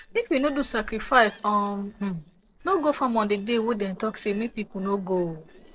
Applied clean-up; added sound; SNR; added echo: neural separator model SepFormer DNS4.